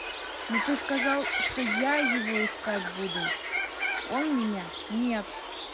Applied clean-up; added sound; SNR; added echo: none; Bird; 0 dB; none.